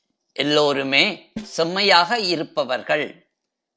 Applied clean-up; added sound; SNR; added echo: neural separator model SepFormer DNS4.